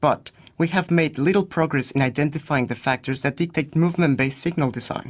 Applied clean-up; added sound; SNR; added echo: none; none; none; none.